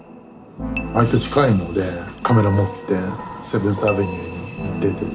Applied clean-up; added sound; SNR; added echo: none; none; none; none.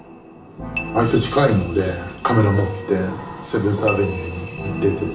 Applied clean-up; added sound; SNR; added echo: none; none; none; reverberation time 0.6 s.